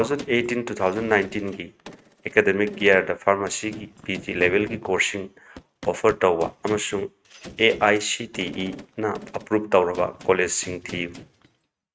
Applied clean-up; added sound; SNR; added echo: neural mask model RNNoise.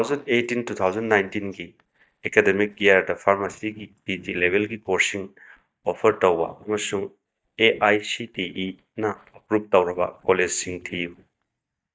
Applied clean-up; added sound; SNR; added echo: neural mask model DeepFilterNet 3.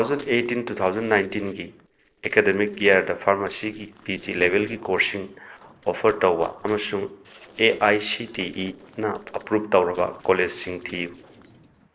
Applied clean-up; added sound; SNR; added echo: neural separator model SepFormer DNS4.